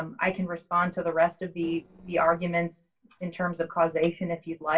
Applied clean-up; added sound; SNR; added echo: neural separator model SepFormer DNS4.